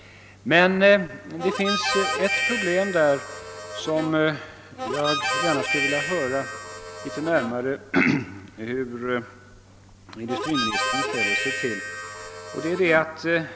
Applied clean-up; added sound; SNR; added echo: none; Harmonica; 3 dB; none.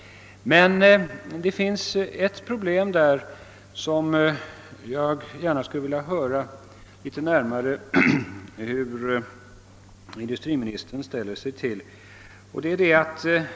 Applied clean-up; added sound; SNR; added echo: none; none; none; none.